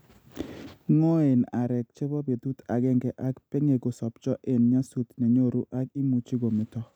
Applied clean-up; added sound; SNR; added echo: none; none; none; none.